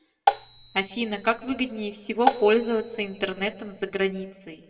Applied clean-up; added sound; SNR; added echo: none; Marimba, xylophone; 2 dB; reverberation time 1.1 s.